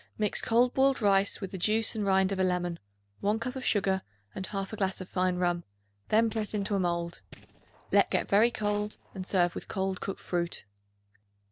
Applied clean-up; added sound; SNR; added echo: neural separator model SepFormer DNS4.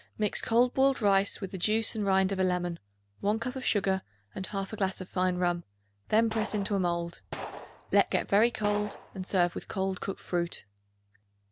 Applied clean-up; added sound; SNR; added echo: none; Gunshot, gunfire; 13 dB; none.